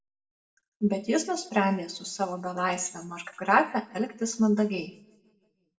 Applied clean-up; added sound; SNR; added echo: none; none; none; reverberation time 0.9 s.